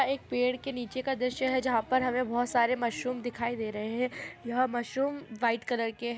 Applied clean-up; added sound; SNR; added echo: none; none; none; none.